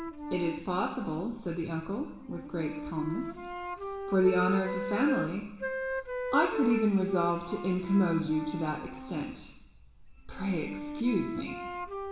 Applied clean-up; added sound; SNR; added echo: none; Wind instrument, woodwind instrument; 7 dB; reverberation time 0.9 s.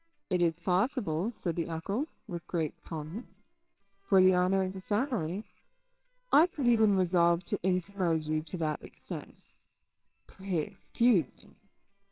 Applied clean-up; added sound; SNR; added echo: neural separator model SepFormer WHAMR!.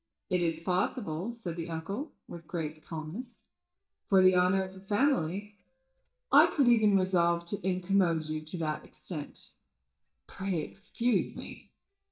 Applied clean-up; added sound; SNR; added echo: neural mask model DeepFilterNet 3.